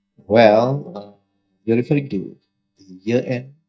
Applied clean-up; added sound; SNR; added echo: neural mask model DeepFilterNet 3.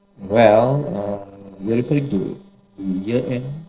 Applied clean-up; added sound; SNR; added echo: neural separator model SepFormer DNS4.